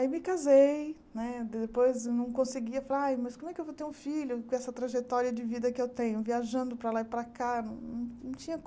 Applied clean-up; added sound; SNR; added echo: none; none; none; none.